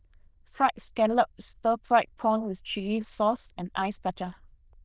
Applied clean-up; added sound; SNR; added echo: neural diffusion model UNIVERSE++.